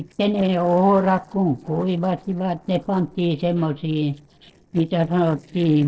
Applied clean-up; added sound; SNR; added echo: neural separator model SepFormer DNS4.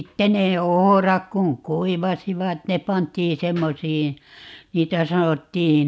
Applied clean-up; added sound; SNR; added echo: none; none; none; none.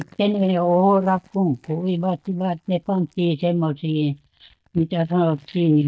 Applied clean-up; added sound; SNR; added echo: neural mask model DeepFilterNet 3.